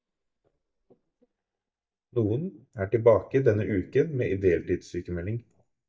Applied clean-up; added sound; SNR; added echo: neural mask model DeepFilterNet 3.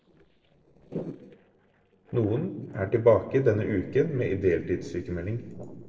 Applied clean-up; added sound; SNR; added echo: neural separator model SepFormer DNS4.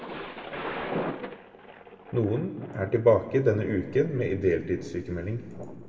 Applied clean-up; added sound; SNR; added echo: none; Thunder; 11 dB; reverberation time 2.0 s.